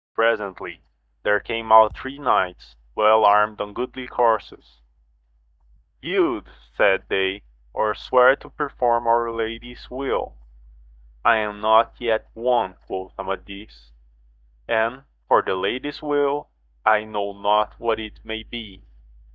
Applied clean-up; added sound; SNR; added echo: neural mask model DeepFilterNet 3.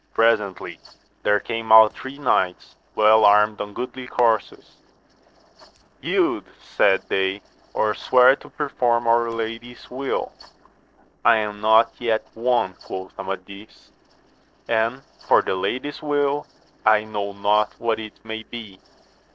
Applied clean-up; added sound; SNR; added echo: neural separator model SepFormer DNS4.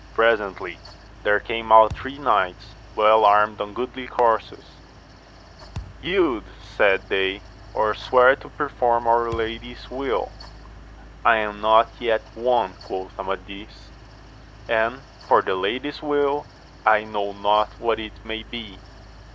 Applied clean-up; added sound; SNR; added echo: none; Mechanical fan + Thump, thud; 19 dB; none.